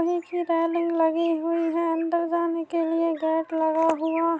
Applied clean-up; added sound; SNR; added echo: none; none; none; none.